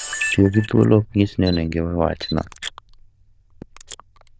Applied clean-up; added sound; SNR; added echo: neural diffusion model UNIVERSE++.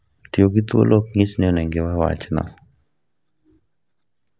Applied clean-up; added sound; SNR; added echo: none; none; none; none.